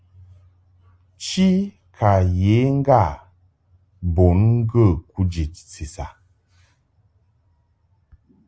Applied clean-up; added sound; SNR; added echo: none; none; none; none.